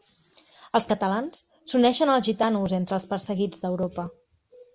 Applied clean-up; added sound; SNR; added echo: none; none; none; none.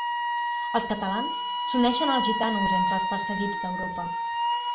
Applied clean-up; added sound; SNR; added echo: none; Wind instrument, woodwind instrument; -2 dB; reverberation time 0.3 s.